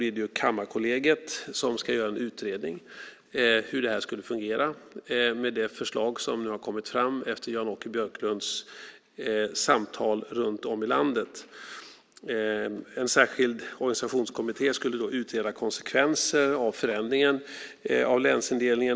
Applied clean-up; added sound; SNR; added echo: none; none; none; none.